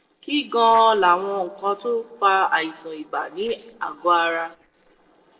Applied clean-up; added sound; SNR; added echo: neural separator model SepFormer DNS4.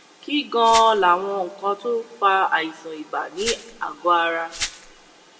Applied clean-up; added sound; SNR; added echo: none; Glass; 12 dB; reverberation time 1.0 s.